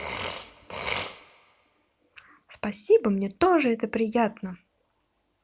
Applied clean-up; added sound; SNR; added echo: none; Burping, eructation; 13 dB; none.